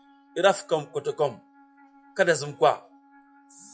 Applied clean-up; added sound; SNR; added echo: classical method log-MMSE.